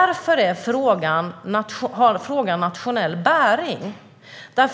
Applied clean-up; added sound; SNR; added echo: none; none; none; none.